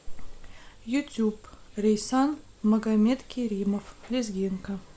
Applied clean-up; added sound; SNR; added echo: none; none; none; none.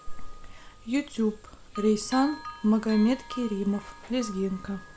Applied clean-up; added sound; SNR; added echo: none; Bell; 17 dB; none.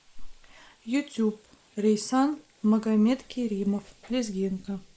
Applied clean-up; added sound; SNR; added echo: neural mask model Resemble Enhance denoiser.